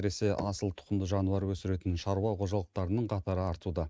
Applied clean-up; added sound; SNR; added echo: neural mask model RNNoise.